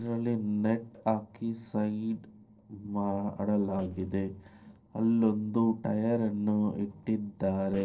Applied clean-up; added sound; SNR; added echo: neural separator model SepFormer DNS4.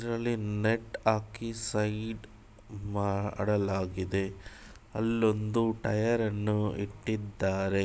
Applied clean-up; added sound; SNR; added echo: none; none; none; none.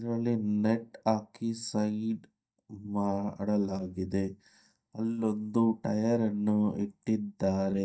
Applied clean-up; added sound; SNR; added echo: neural mask model DeepFilterNet 3.